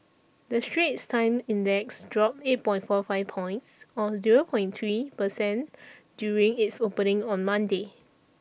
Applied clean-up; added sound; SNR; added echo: none; none; none; none.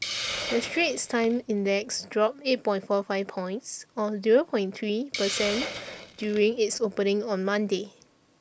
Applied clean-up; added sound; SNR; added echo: none; Hiss; 12 dB; none.